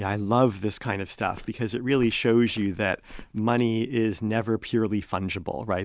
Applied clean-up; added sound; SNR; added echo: neural mask model DeepFilterNet 3.